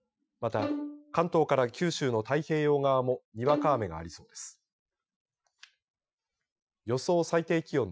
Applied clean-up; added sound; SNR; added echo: classical method Wiener filter.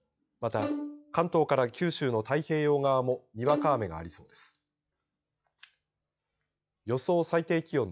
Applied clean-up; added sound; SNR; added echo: classical method log-MMSE.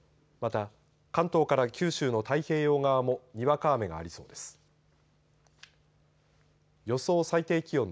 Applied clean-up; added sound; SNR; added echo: none; none; none; none.